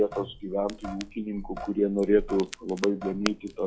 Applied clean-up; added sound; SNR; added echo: classical method log-MMSE.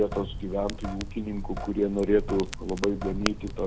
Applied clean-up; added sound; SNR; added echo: none; Crackle + Drip / Sink (filling or washing); 6 dB; none.